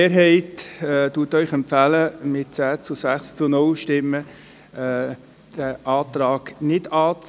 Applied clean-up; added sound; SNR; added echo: none; none; none; none.